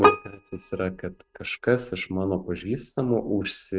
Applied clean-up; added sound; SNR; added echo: neural mask model RNNoise.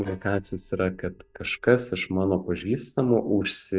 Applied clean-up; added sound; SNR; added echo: neural mask model DeepFilterNet 3.